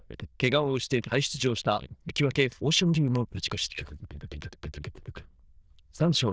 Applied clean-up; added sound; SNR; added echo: neural diffusion model UNIVERSE++.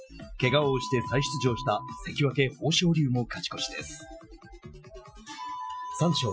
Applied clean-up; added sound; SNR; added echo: classical method Wiener filter.